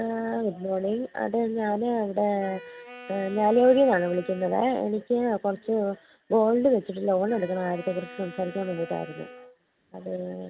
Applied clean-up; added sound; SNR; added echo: none; Wind instrument, woodwind instrument; 19 dB; none.